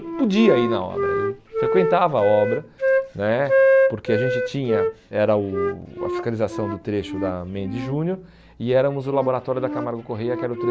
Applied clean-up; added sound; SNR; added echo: none; Wind instrument, woodwind instrument; 1 dB; none.